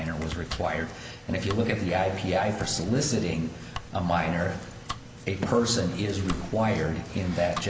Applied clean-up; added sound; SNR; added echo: none; Domestic sounds, home sounds; 15 dB; none.